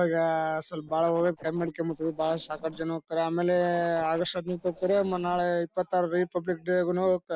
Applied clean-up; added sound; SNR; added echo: neural separator model SepFormer DNS4.